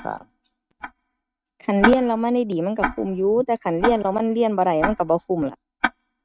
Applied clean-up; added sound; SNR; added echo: neural mask model RNNoise.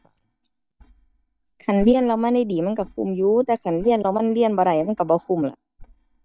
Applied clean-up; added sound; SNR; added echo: neural mask model DeepFilterNet 3.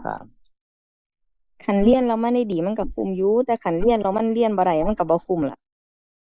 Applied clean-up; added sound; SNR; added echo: neural mask model Resemble Enhance denoiser.